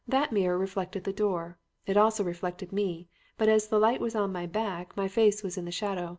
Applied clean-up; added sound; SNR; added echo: none; none; none; none.